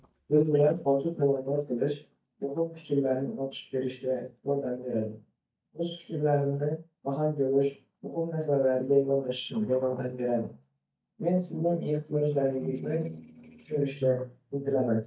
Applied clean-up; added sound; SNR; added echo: neural mask model DeepFilterNet 3.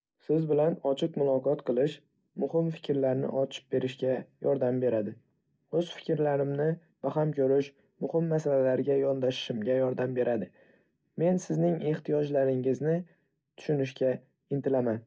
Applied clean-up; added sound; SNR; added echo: none; none; none; none.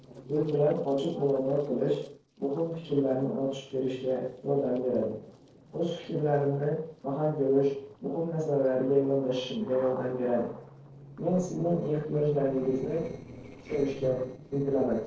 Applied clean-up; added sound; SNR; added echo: neural separator model SepFormer DNS4.